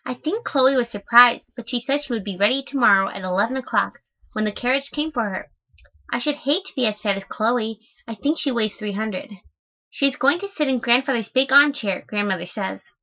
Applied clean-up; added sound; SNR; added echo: neural mask model Resemble Enhance denoiser.